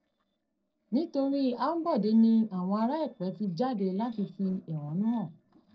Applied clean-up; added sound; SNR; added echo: neural separator model SepFormer DNS4.